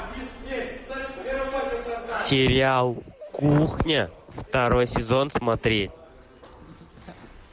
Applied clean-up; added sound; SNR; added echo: none; none; none; none.